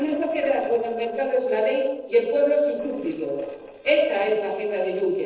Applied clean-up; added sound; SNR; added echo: neural separator model SepFormer DNS4.